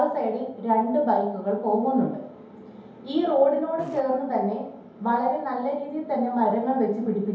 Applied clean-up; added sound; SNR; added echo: none; Fart; 17 dB; reverberation time 0.8 s.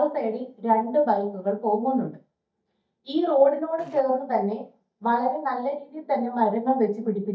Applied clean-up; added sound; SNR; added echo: neural mask model DeepFilterNet 3.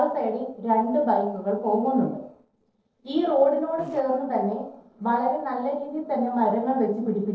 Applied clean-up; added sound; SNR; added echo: neural separator model SepFormer DNS4.